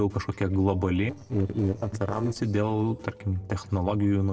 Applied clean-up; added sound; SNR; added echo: neural separator model SepFormer DNS4.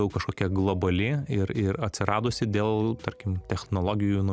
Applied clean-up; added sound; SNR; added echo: none; none; none; none.